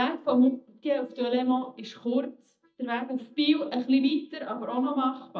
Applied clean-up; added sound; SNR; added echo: neural mask model DeepFilterNet 3.